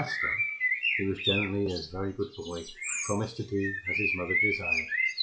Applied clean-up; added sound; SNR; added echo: classical method log-MMSE.